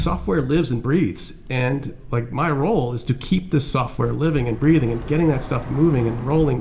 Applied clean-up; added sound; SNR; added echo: none; Sliding door; 12 dB; reverberation time 0.5 s.